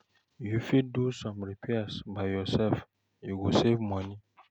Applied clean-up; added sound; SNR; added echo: none; none; none; none.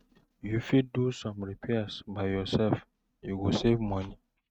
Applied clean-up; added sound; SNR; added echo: neural mask model RNNoise.